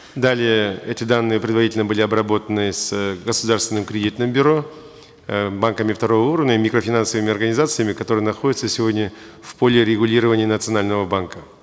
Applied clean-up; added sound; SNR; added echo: none; none; none; none.